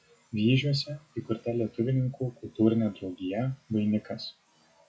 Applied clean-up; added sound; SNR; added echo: classical method WPE with log-MMSE.